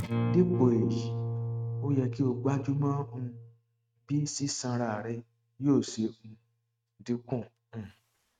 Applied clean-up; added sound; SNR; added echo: neural mask model RNNoise.